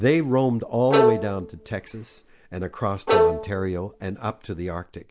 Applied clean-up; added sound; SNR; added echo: none; Bowed string instrument; -1 dB; none.